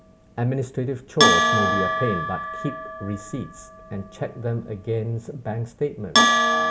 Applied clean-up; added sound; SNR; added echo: none; Bell; -3 dB; none.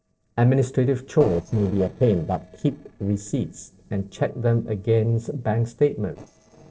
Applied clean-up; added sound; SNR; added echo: neural separator model SepFormer DNS4.